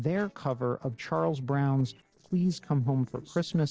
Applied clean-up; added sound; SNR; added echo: neural separator model SepFormer DNS4.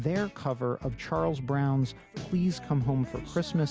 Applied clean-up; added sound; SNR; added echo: none; none; none; none.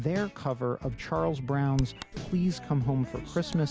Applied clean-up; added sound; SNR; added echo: none; Bird vocalization, bird call, bird song; 17 dB; none.